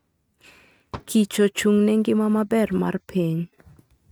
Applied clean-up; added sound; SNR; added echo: neural mask model RNNoise.